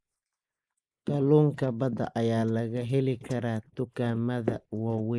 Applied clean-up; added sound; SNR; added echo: neural mask model Resemble Enhance denoiser.